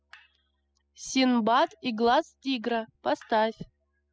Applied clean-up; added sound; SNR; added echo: classical method spectral subtraction.